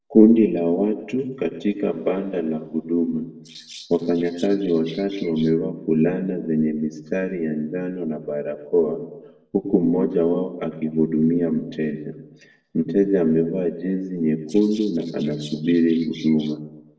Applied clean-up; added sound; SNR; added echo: neural separator model SepFormer DNS4.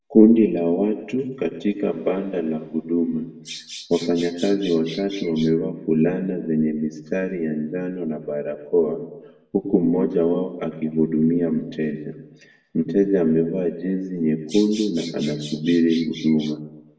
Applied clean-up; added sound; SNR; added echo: none; Bird vocalization, bird call, bird song; 16 dB; reverberation time 0.8 s.